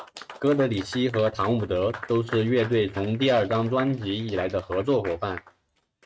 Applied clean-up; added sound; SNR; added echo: neural mask model RNNoise.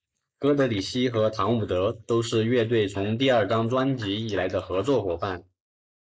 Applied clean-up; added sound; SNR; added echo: neural mask model Resemble Enhance denoiser.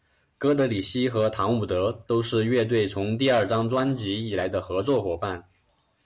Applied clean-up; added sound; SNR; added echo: none; none; none; none.